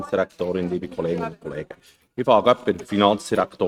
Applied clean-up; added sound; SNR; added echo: neural mask model RNNoise.